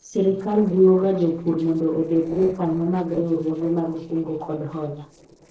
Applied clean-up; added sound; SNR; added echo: neural separator model SepFormer DNS4.